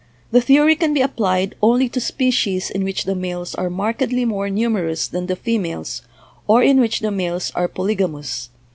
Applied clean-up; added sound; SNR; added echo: none; none; none; none.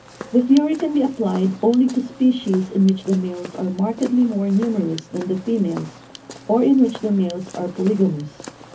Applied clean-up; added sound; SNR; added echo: none; Walk, footsteps; 19 dB; reverberation time 0.3 s.